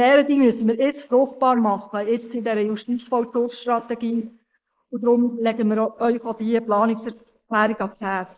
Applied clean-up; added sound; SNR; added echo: neural mask model Resemble Enhance denoiser.